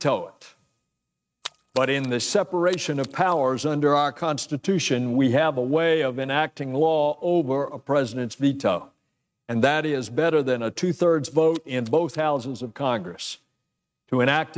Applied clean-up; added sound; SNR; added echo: neural mask model RNNoise.